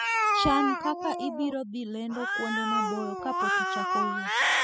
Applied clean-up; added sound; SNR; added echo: classical method spectral subtraction.